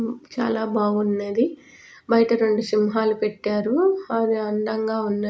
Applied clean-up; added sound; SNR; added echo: none; none; none; none.